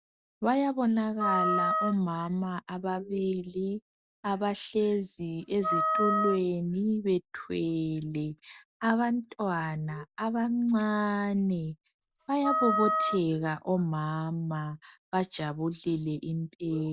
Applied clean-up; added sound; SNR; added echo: none; Wind instrument, woodwind instrument; 1 dB; none.